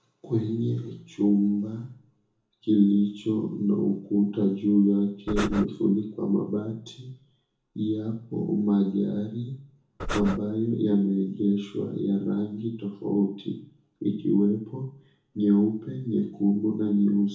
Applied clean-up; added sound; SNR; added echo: none; Breathing; 4 dB; reverberation time 0.7 s.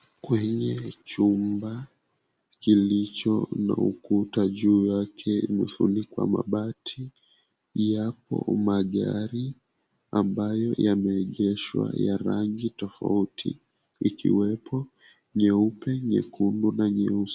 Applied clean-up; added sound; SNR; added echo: none; none; none; none.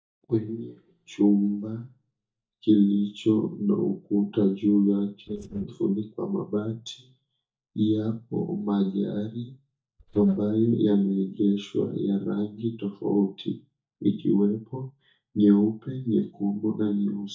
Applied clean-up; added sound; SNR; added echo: neural mask model DeepFilterNet 3.